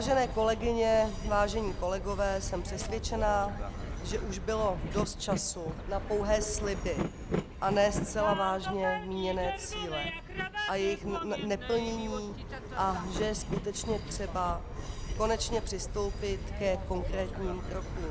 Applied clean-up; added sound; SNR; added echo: none; Train; 4 dB; none.